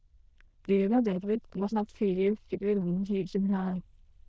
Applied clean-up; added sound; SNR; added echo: neural diffusion model UNIVERSE++.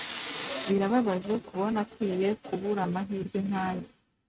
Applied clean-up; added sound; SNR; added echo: neural mask model RNNoise.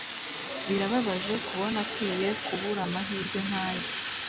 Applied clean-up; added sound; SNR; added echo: none; Fire; 3 dB; none.